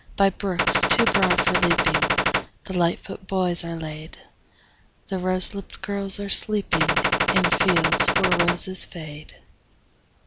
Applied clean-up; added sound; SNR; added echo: none; Gunshot, gunfire; -4 dB; none.